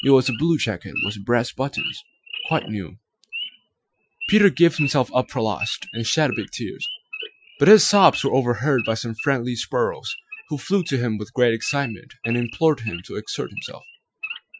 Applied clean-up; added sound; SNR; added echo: classical method Wiener filter.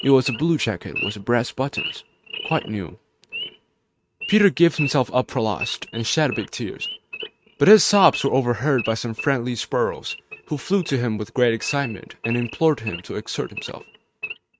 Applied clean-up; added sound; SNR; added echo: neural mask model RNNoise.